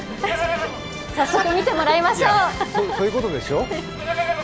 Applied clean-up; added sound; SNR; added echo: none; Livestock, farm animals, working animals; 8 dB; none.